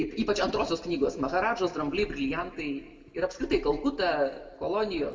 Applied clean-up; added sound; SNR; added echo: none; none; none; reverberation time 1.2 s.